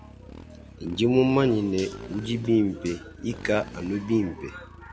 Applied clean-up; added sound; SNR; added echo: none; Motorcycle; 17 dB; none.